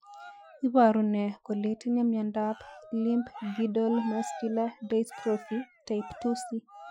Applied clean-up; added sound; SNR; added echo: classical method Wiener filter.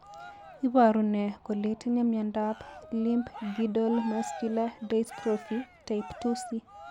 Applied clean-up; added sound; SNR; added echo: none; Cheering; 16 dB; none.